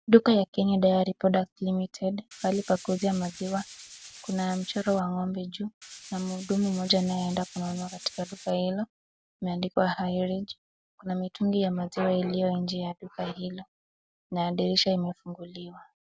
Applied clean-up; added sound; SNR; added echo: none; Tools; 18 dB; none.